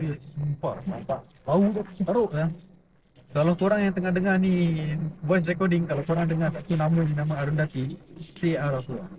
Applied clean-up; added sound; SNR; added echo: neural separator model SepFormer DNS4.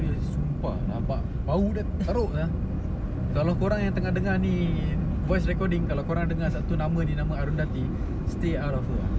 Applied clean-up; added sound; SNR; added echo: none; none; none; none.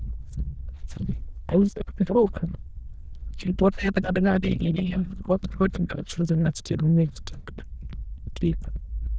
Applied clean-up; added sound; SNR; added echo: neural diffusion model UNIVERSE++.